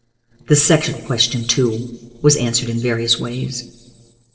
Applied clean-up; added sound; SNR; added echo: neural separator model SepFormer DNS4.